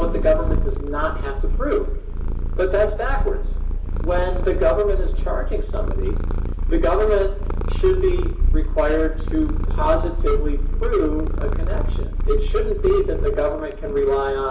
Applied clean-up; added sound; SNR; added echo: none; Purr; -3 dB; reverberation time 3.0 s.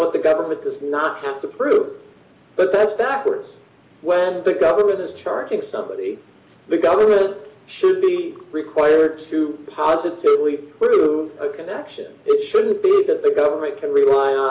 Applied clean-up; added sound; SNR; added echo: none; none; none; none.